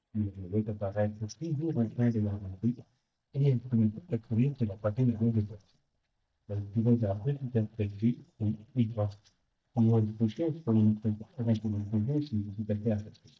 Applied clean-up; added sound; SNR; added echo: neural mask model DeepFilterNet 3.